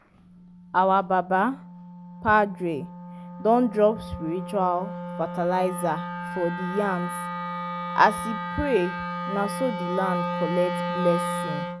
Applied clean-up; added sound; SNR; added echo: none; Wind instrument, woodwind instrument; 6 dB; none.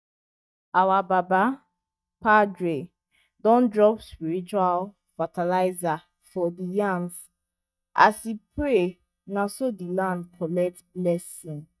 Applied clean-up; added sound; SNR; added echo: neural mask model DeepFilterNet 3.